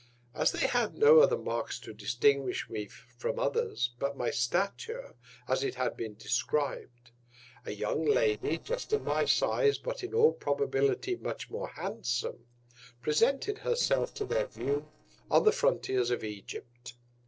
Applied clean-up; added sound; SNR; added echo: neural separator model SepFormer DNS4.